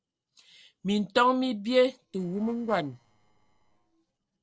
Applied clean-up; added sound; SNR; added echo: neural separator model SepFormer DNS4.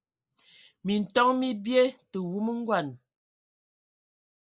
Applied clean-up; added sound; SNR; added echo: neural mask model Resemble Enhance denoiser.